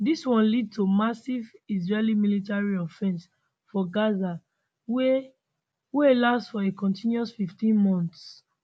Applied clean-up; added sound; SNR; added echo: none; none; none; none.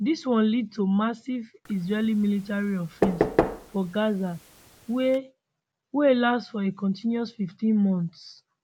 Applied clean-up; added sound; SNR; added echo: none; Knock / Wood; 5 dB; none.